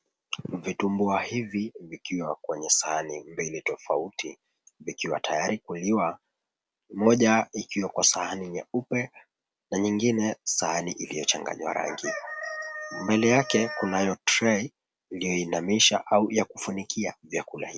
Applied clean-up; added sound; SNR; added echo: none; none; none; none.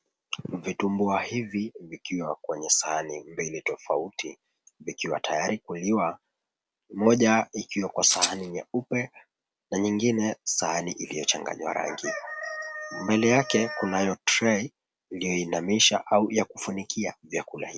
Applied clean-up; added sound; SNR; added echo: none; Rattle (instrument); 1 dB; none.